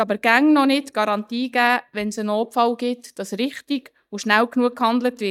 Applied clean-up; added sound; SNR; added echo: neural mask model DeepFilterNet 3.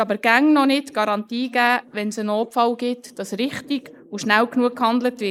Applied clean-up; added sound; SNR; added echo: neural mask model Resemble Enhance denoiser.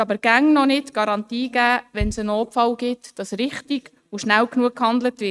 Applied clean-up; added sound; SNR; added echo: neural mask model RNNoise.